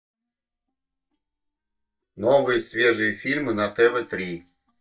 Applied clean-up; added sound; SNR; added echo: neural mask model DeepFilterNet 3.